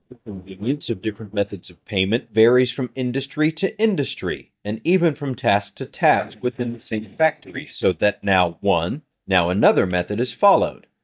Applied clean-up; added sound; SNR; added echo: neural mask model DeepFilterNet 3.